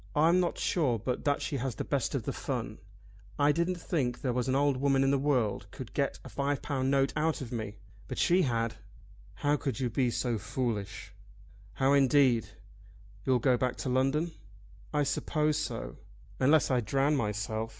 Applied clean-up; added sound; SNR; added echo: none; none; none; none.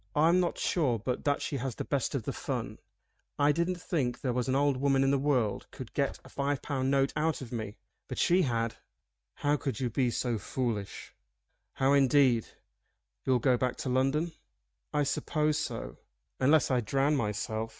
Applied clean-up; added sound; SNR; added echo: neural mask model RNNoise.